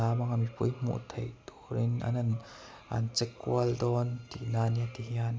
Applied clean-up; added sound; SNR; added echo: none; none; none; none.